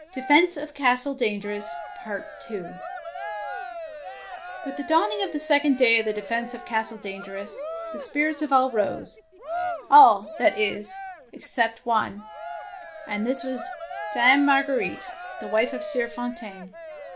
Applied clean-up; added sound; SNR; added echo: none; Cheering; 12 dB; none.